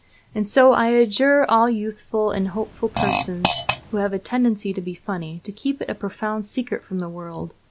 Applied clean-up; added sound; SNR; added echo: none; Fart; 3 dB; none.